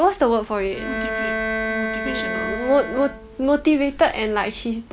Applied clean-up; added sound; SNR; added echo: none; Bowed string instrument; 6 dB; none.